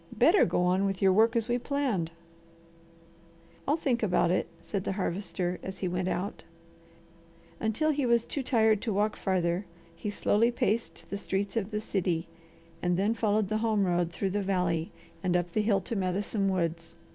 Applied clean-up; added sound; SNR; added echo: none; none; none; none.